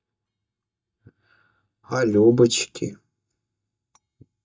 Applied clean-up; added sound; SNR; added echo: neural mask model DeepFilterNet 3.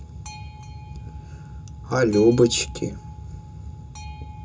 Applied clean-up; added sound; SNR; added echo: none; Boat, Water vehicle; 12 dB; reverberation time 0.2 s.